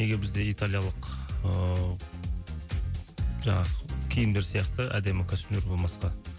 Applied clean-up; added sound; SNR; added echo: none; none; none; none.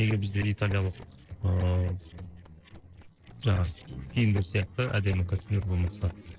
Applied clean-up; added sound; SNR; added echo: neural separator model SepFormer DNS4.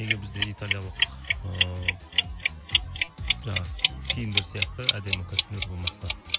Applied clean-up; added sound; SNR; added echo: none; Clock; -5 dB; none.